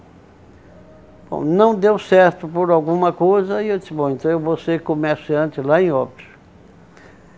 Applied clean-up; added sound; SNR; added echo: none; none; none; none.